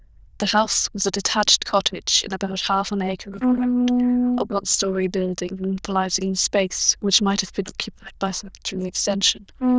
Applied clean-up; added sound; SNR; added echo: neural diffusion model UNIVERSE++.